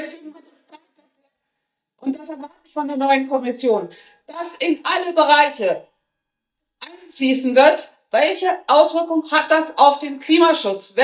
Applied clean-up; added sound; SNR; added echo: neural mask model DeepFilterNet 3.